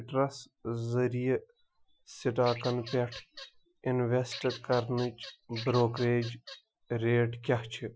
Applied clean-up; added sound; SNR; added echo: classical method Wiener filter.